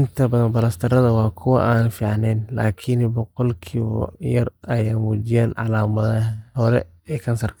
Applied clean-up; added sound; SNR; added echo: neural mask model DeepFilterNet 3.